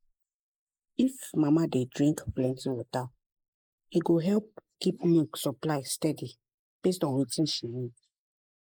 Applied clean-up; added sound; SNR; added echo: neural mask model Resemble Enhance denoiser.